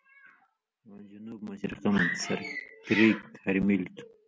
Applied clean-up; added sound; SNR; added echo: none; none; none; none.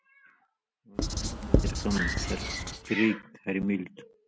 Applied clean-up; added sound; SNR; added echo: none; Writing; -2 dB; none.